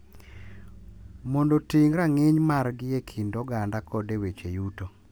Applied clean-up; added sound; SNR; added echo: none; none; none; none.